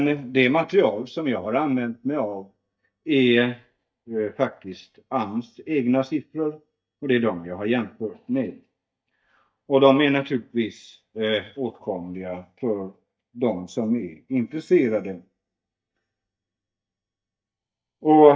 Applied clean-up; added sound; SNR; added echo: neural mask model DeepFilterNet 3.